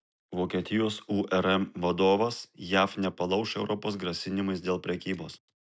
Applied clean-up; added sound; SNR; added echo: none; none; none; none.